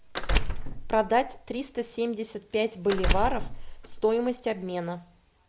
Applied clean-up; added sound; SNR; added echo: none; Door; 0 dB; none.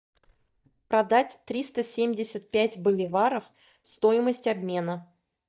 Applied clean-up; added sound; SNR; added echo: neural mask model DeepFilterNet 3.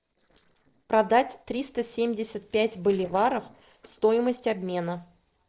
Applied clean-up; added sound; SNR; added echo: neural separator model SepFormer DNS4.